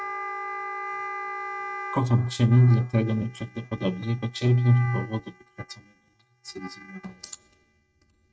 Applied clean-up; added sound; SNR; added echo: neural mask model RNNoise.